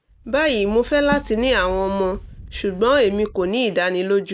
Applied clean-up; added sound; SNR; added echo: none; Snare drum + Thunder / Wind; 15 dB; none.